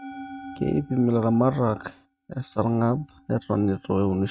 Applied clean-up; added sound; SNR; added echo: neural mask model RNNoise.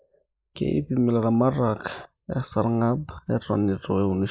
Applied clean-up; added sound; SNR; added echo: neural mask model Resemble Enhance denoiser.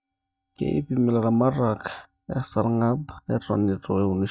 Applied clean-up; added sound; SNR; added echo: neural mask model DeepFilterNet 3.